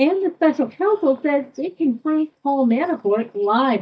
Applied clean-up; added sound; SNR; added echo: neural mask model DeepFilterNet 3.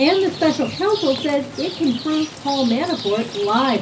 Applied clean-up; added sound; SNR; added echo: none; Rain; 12 dB; reverberation time 0.4 s.